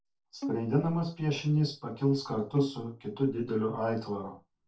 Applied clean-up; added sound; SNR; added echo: neural separator model SepFormer DNS4.